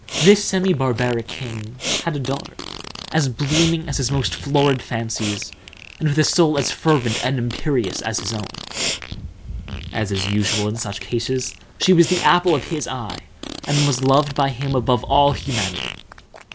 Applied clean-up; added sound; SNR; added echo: none; Fart + Respiratory sounds; 9 dB; none.